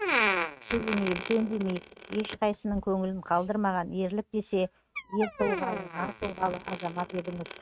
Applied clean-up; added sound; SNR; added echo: neural mask model RNNoise.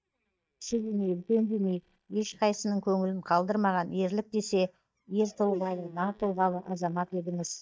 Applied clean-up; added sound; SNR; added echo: neural mask model DeepFilterNet 3.